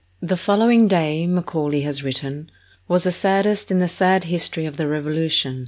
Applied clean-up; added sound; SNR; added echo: none; none; none; none.